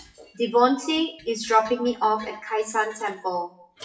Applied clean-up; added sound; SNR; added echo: classical method WPE with log-MMSE.